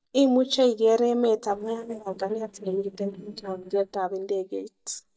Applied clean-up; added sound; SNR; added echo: neural mask model DeepFilterNet 3.